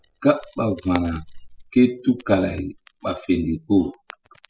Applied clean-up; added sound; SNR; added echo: classical method spectral subtraction.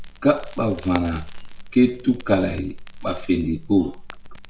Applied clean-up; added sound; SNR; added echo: none; Crackle; 12 dB; none.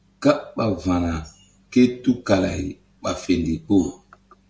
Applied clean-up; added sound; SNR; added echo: none; none; none; none.